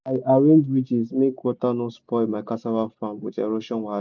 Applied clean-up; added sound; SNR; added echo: none; none; none; none.